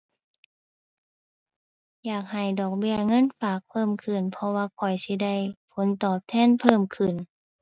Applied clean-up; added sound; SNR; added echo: none; none; none; none.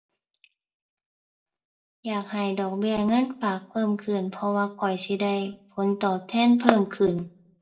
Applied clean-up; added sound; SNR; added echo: none; none; none; reverberation time 0.3 s.